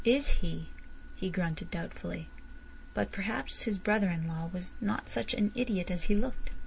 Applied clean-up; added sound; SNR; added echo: none; none; none; none.